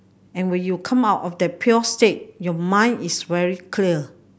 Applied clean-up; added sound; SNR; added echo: none; none; none; none.